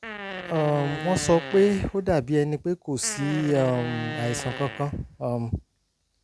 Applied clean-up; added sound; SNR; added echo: none; Fart; 10 dB; none.